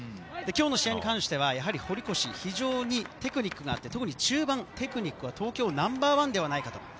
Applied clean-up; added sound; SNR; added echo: none; none; none; none.